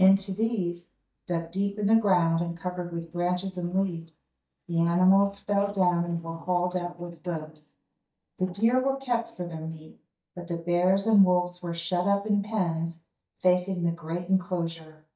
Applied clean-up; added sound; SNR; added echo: neural mask model DeepFilterNet 3.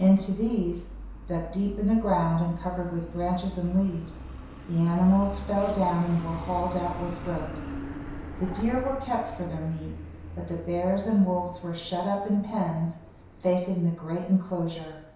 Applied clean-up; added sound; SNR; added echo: none; Truck; 12 dB; reverberation time 0.7 s.